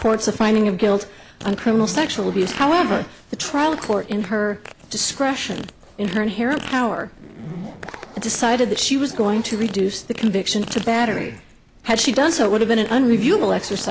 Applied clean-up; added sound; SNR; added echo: none; Zipper (clothing) + Fart; 16 dB; none.